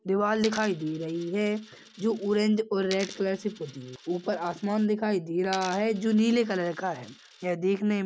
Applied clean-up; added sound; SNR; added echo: none; Coin (dropping); 19 dB; none.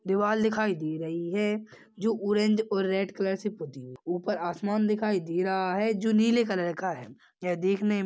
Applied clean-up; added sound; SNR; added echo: none; none; none; none.